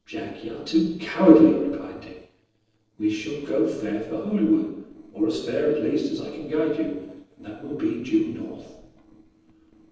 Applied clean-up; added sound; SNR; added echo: neural separator model SepFormer DNS4.